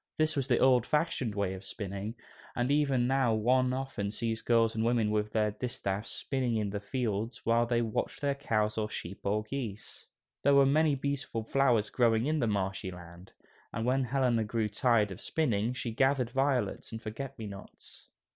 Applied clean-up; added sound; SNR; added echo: none; none; none; none.